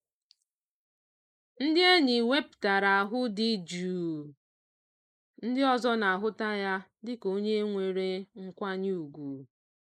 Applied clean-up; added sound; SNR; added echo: neural mask model Resemble Enhance denoiser.